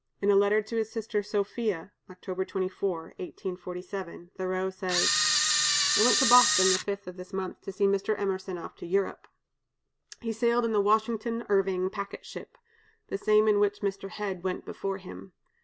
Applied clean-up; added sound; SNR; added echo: none; Camera; -4 dB; none.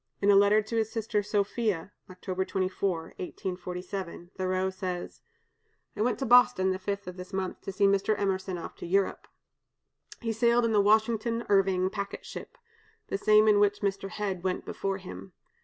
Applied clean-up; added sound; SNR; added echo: none; none; none; none.